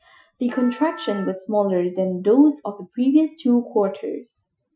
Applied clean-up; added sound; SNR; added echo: classical method Wiener filter.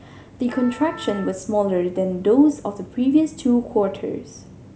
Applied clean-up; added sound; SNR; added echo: none; Wind instrument, woodwind instrument; 19 dB; none.